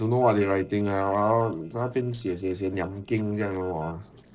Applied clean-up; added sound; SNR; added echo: neural separator model SepFormer DNS4.